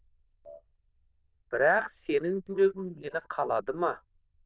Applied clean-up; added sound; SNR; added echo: neural diffusion model UNIVERSE++.